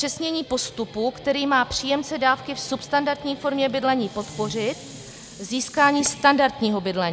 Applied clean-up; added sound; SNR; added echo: none; Guitar + Dishes, pots, and pans; 18 dB; none.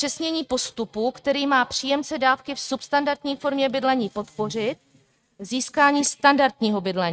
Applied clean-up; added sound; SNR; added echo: neural mask model RNNoise.